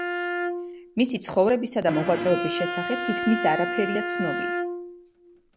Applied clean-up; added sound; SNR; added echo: none; Bowed string instrument; 4 dB; none.